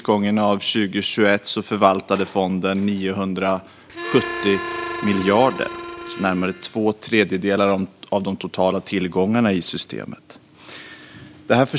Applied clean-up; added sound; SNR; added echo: none; Harmonica; 9 dB; none.